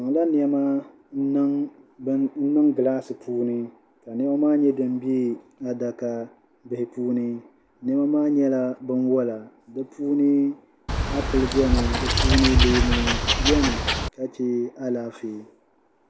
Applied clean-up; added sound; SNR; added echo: none; Wild animals; -3 dB; none.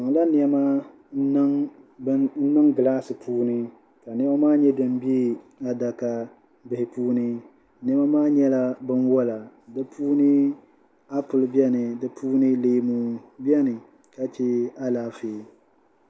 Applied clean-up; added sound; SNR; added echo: none; none; none; none.